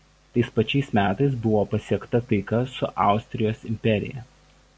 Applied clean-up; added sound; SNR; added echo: none; none; none; none.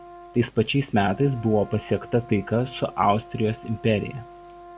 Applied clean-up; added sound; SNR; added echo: none; Brass instrument; 20 dB; none.